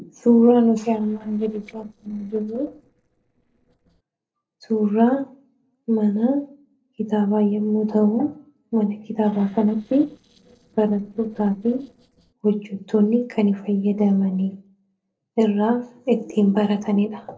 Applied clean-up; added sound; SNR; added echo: neural separator model SepFormer DNS4.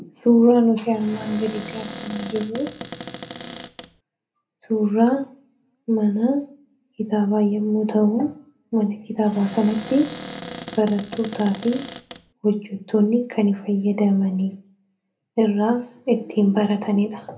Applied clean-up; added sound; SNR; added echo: none; Cupboard open or close; 13 dB; reverberation time 0.3 s.